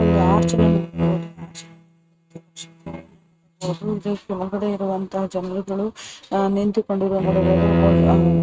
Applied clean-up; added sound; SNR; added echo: neural mask model RNNoise.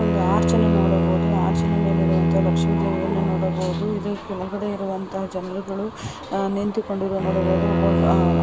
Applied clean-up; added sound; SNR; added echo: none; Bowed string instrument; -4 dB; none.